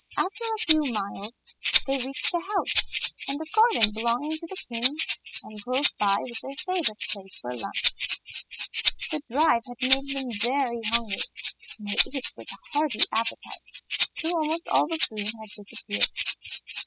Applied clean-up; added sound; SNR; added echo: classical method spectral subtraction.